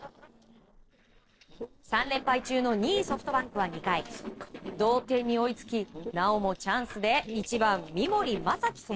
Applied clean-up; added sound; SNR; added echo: neural separator model SepFormer DNS4.